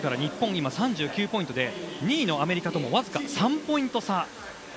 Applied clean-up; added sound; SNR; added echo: none; Domestic sounds, home sounds; 16 dB; none.